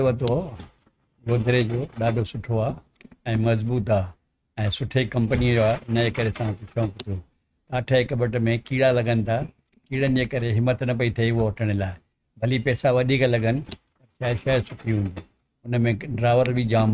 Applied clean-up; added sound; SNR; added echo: neural mask model RNNoise.